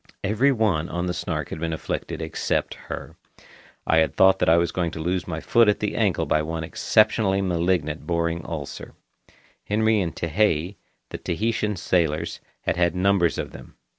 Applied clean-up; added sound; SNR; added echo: none; none; none; none.